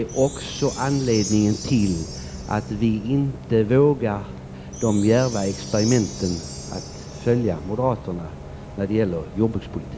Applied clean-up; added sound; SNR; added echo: none; Bus + Chime; 11 dB; none.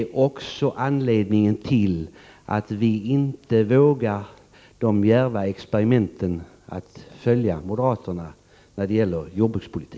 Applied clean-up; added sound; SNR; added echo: none; none; none; none.